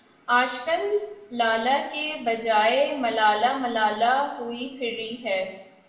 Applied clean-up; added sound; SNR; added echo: none; none; none; reverberation time 0.8 s.